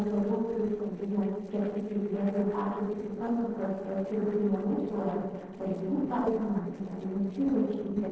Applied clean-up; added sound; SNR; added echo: neural separator model SepFormer DNS4.